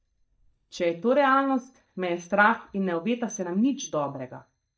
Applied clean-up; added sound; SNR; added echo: neural mask model DeepFilterNet 3.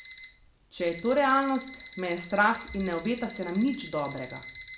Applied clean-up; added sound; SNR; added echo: none; Alarm; 0 dB; reverberation time 0.4 s.